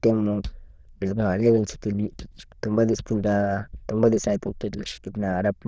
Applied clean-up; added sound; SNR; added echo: neural diffusion model UNIVERSE++.